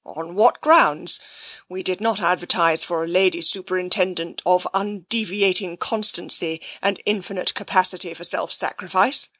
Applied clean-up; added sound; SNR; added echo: none; none; none; none.